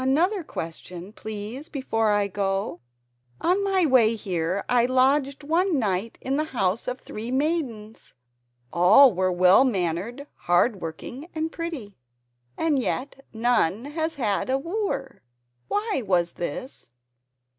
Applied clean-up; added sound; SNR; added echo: none; none; none; none.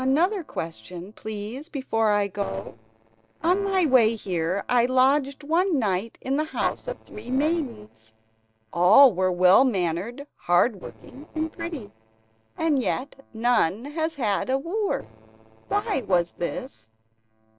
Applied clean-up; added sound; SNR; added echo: neural separator model SepFormer DNS4.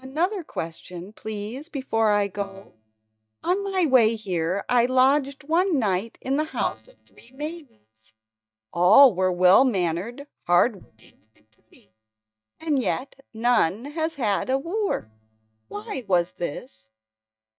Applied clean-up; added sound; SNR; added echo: neural mask model DeepFilterNet 3.